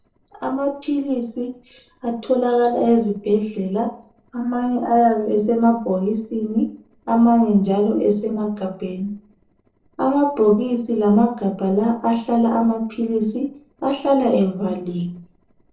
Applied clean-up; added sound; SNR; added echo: neural separator model SepFormer DNS4.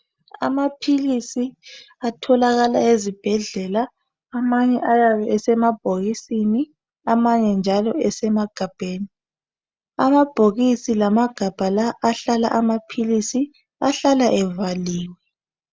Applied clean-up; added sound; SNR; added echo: none; none; none; none.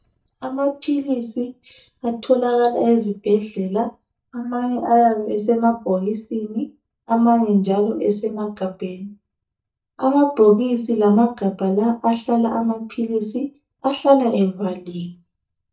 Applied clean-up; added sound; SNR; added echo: neural mask model DeepFilterNet 3.